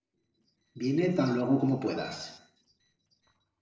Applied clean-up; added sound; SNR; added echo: neural separator model SepFormer DNS4.